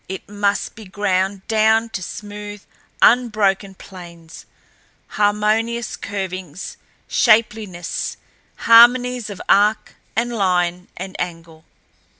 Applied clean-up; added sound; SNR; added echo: none; none; none; none.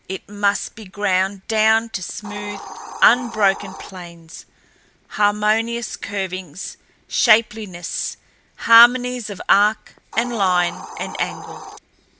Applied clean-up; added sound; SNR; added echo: none; Hiss; 16 dB; none.